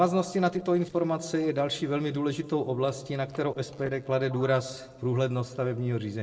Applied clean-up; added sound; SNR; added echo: neural separator model SepFormer DNS4.